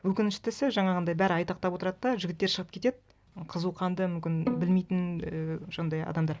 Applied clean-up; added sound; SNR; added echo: none; Bowed string instrument; 9 dB; none.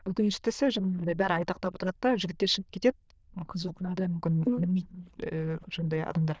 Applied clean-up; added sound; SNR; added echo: neural diffusion model UNIVERSE++.